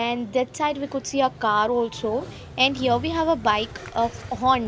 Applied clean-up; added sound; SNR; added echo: none; Motorcycle; 16 dB; none.